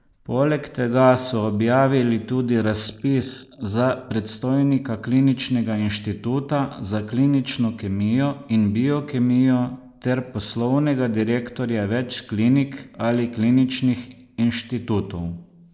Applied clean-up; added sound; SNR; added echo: neural mask model Resemble Enhance denoiser.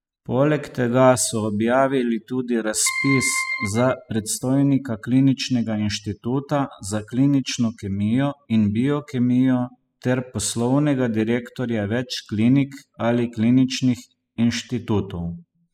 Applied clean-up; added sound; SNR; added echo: classical method spectral subtraction.